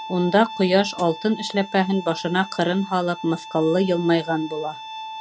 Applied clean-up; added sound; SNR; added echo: none; Bowed string instrument + Hi-hat; 14 dB; none.